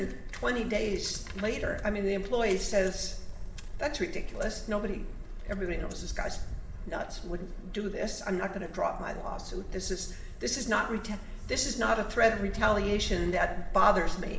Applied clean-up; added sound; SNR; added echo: none; Wind; 12 dB; reverberation time 1.4 s.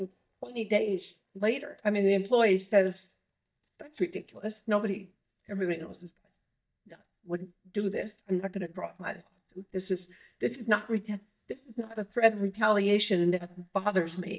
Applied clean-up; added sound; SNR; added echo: neural mask model DeepFilterNet 3.